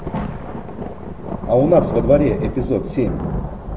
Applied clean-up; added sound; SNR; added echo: none; Thunder; 5 dB; none.